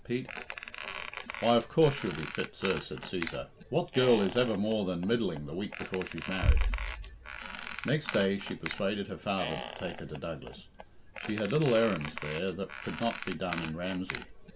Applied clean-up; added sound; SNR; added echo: none; Squeak + Bass drum; 6 dB; none.